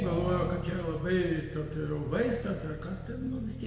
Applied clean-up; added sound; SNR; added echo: none; Accelerating, revving, vroom; 6 dB; reverberation time 1.3 s.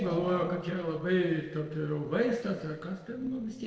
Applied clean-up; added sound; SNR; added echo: neural separator model SepFormer DNS4.